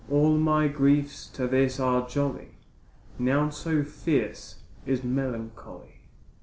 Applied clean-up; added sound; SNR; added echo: none; none; none; none.